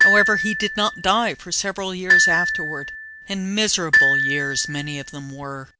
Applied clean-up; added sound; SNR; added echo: none; Glockenspiel; -3 dB; none.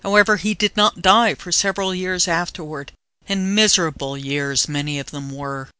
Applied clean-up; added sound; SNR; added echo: none; none; none; none.